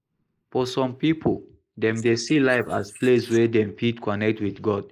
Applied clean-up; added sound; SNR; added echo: neural mask model Resemble Enhance denoiser.